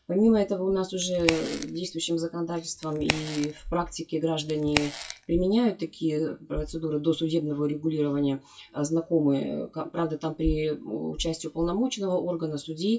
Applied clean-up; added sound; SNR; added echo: classical method WPE with log-MMSE.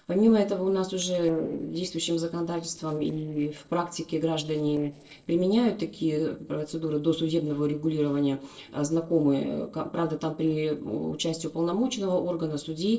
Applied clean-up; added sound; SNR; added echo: neural separator model SepFormer DNS4.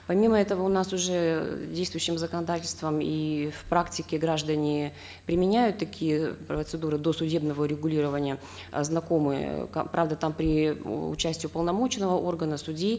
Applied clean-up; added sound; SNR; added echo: none; none; none; none.